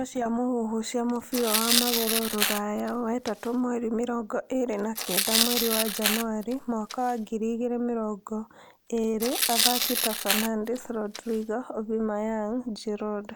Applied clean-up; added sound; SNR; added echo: none; Tearing; 1 dB; none.